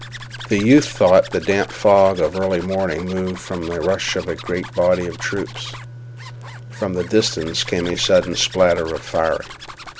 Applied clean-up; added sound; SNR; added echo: none; Zipper (clothing); 17 dB; none.